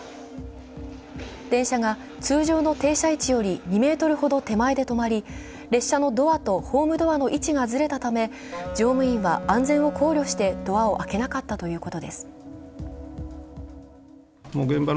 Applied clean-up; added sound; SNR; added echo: none; Wind instrument, woodwind instrument; 11 dB; none.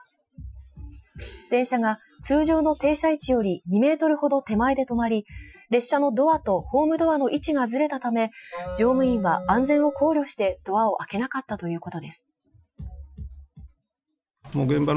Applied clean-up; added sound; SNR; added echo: classical method Wiener filter.